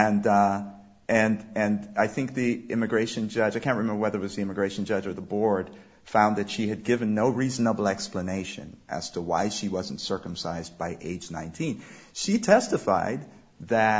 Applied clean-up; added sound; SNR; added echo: none; none; none; none.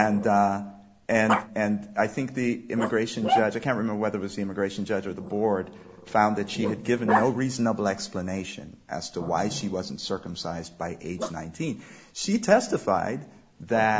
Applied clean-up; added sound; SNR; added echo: none; Growling; 8 dB; none.